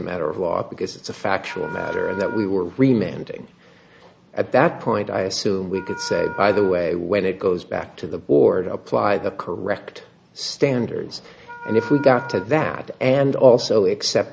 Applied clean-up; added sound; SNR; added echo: none; Wind instrument, woodwind instrument; 16 dB; none.